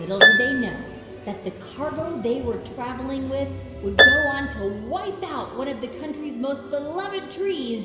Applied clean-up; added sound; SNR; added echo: none; Harp; -3 dB; reverberation time 1.9 s.